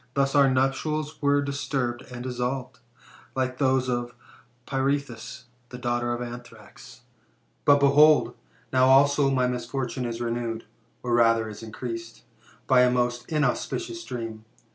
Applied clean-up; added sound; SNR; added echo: none; none; none; none.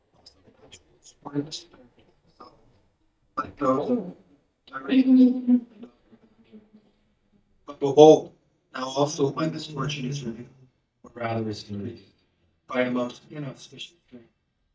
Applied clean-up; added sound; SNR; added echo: neural mask model DeepFilterNet 3.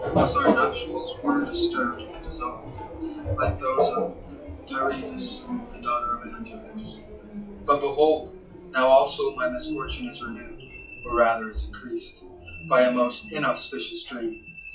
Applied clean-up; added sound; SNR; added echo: classical method WPE with log-MMSE.